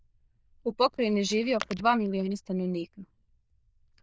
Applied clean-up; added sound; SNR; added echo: neural diffusion model UNIVERSE++.